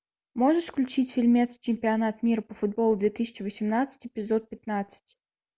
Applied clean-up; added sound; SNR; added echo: none; none; none; none.